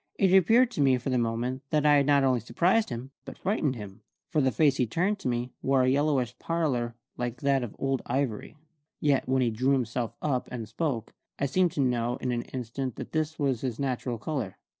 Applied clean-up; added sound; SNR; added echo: neural separator model SepFormer DNS4.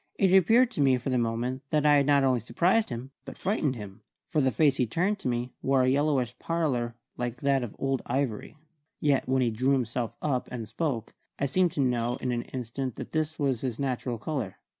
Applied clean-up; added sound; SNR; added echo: none; Shatter; 20 dB; none.